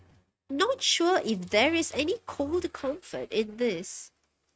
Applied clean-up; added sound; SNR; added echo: neural mask model RNNoise.